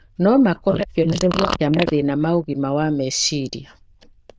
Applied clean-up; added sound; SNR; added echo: neural diffusion model UNIVERSE++.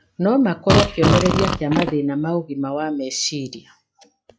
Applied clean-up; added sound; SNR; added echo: classical method log-MMSE.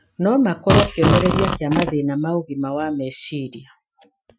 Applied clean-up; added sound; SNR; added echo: classical method Wiener filter.